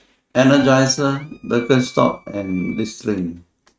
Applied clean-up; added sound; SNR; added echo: neural mask model RNNoise.